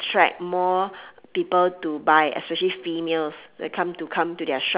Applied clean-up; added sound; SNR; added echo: none; none; none; none.